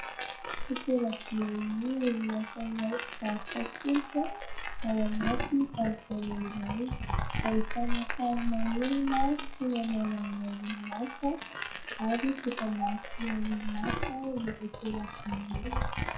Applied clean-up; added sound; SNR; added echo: classical method WPE with log-MMSE.